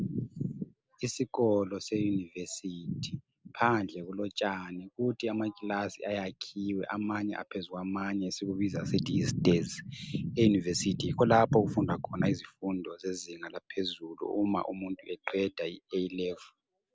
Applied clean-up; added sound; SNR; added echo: none; none; none; none.